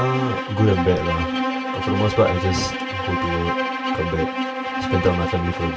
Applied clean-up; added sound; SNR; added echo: none; Bowed string instrument; 2 dB; reverberation time 0.2 s.